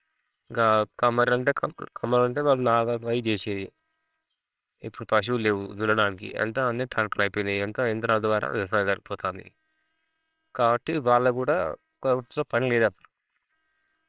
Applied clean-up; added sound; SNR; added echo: neural separator model SepFormer WHAMR!.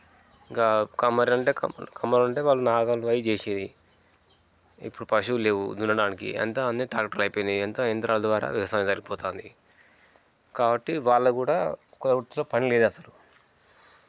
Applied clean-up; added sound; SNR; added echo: none; none; none; none.